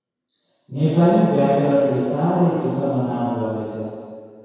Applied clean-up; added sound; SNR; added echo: none; none; none; reverberation time 2.0 s.